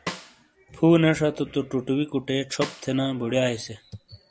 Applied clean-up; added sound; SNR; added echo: none; Snare drum; 16 dB; none.